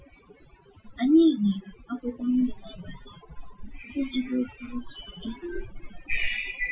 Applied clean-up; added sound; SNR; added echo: classical method Wiener filter.